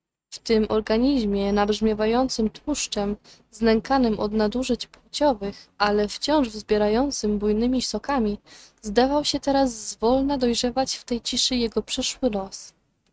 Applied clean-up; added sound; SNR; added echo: neural mask model RNNoise.